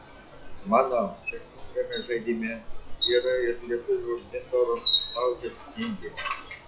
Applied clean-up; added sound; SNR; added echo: classical method log-MMSE.